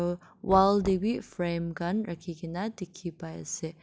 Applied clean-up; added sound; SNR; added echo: none; Knock; 17 dB; none.